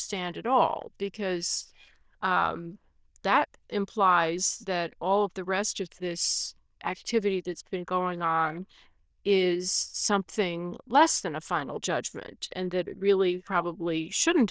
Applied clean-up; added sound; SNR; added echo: neural diffusion model UNIVERSE++.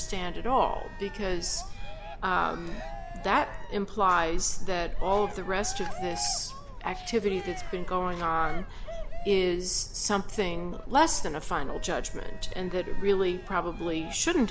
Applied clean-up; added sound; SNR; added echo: none; Cheering; 17 dB; none.